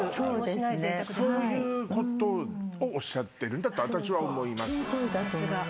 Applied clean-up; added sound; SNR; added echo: none; none; none; none.